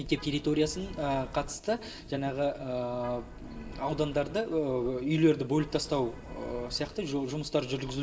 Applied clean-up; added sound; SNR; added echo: none; Vehicle horn, car horn, honking; 15 dB; reverberation time 1.9 s.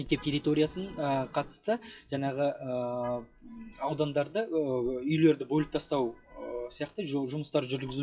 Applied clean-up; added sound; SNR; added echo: classical method WPE with log-MMSE.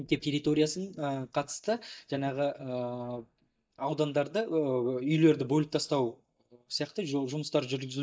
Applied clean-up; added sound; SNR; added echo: neural mask model DeepFilterNet 3.